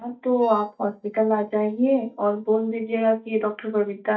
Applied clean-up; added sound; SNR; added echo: neural mask model DeepFilterNet 3.